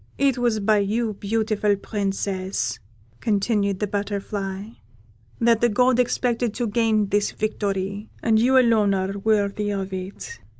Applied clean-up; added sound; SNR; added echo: none; none; none; none.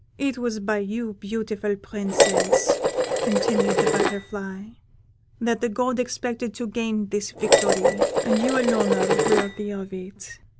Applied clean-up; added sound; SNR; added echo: none; Dishes, pots, and pans; -5 dB; none.